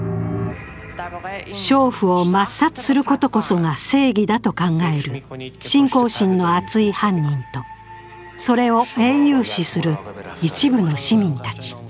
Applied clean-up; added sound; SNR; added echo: none; none; none; none.